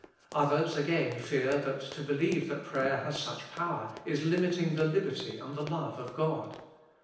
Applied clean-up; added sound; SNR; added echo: none; Run; 20 dB; reverberation time 0.9 s.